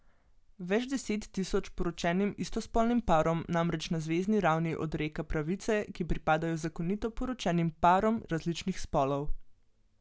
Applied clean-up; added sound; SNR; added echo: none; none; none; none.